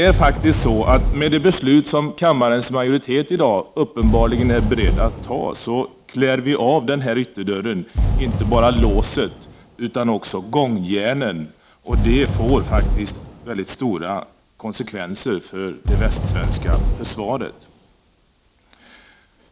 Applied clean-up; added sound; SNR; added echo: none; Fireworks; 3 dB; none.